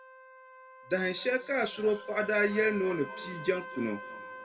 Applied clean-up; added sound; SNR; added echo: none; Trumpet; 14 dB; reverberation time 1.7 s.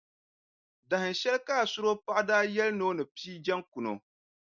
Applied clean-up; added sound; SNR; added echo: none; none; none; none.